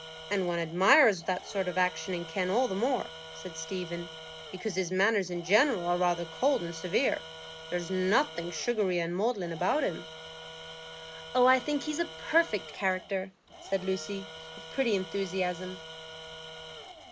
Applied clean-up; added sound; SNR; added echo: none; Tools; 14 dB; none.